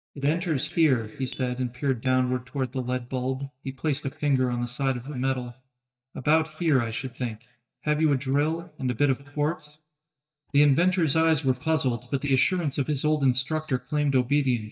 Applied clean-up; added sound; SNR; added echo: neural mask model DeepFilterNet 3.